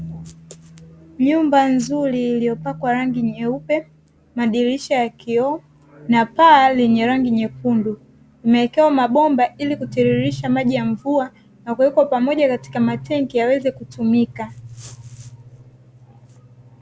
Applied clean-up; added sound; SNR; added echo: none; none; none; none.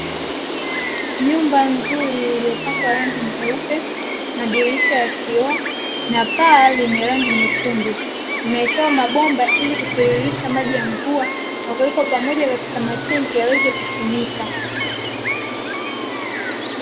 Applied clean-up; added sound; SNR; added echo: none; Gull, seagull; 2 dB; reverberation time 1.0 s.